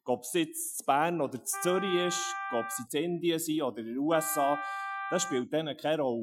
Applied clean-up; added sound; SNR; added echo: classical method Wiener filter.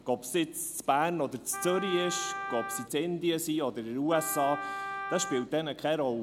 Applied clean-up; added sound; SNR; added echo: none; Wind instrument, woodwind instrument; 9 dB; none.